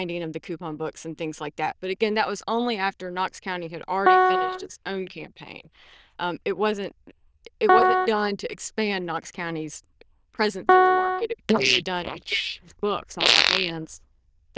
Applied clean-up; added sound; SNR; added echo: neural diffusion model UNIVERSE++.